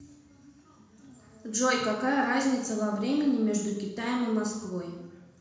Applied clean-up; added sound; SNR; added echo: none; none; none; reverberation time 1.0 s.